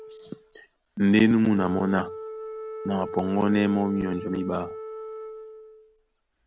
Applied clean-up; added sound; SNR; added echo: none; Wind instrument, woodwind instrument; 12 dB; none.